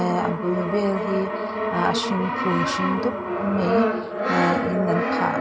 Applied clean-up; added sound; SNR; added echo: none; Brass instrument; -1 dB; none.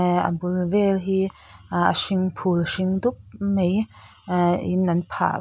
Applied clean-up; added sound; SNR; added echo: none; none; none; none.